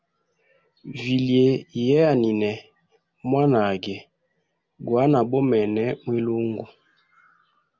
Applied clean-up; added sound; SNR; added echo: none; none; none; none.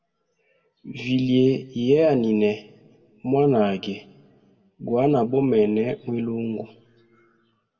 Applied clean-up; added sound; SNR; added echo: none; none; none; reverberation time 1.0 s.